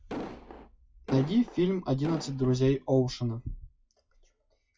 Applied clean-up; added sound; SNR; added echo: classical method WPE with log-MMSE.